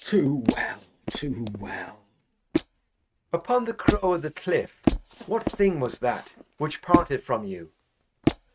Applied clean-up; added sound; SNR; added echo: neural mask model RNNoise.